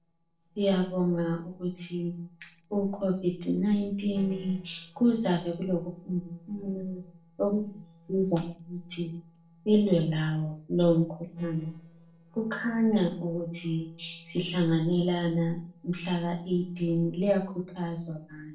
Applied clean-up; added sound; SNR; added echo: neural separator model SepFormer DNS4.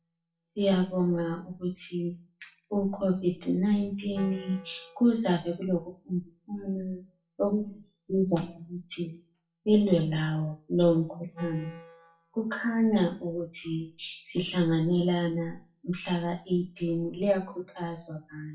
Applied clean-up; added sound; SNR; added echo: classical method WPE with log-MMSE.